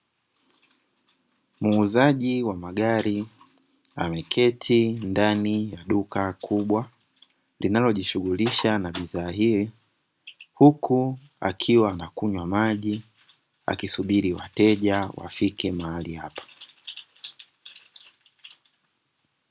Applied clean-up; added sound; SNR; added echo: none; none; none; none.